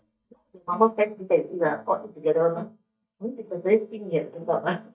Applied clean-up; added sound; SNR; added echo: neural mask model DeepFilterNet 3.